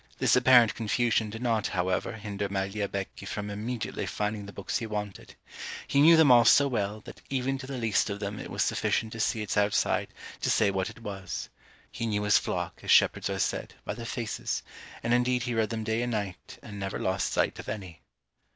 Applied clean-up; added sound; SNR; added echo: none; none; none; none.